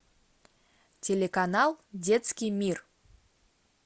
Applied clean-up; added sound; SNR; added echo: none; none; none; none.